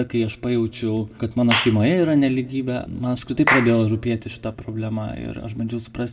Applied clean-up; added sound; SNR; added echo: none; Clapping / Chirp, tweet; 9 dB; reverberation time 1.2 s.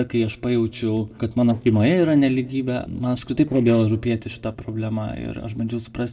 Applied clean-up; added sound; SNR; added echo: neural separator model SepFormer DNS4.